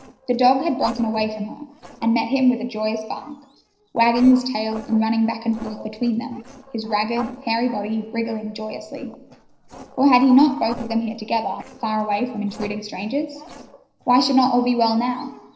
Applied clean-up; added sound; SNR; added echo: neural separator model SepFormer DNS4.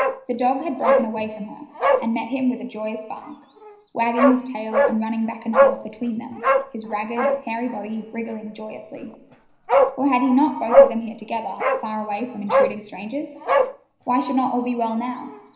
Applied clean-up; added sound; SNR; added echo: none; Bark; -2 dB; reverberation time 0.9 s.